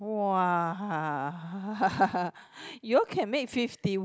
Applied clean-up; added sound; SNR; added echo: none; none; none; none.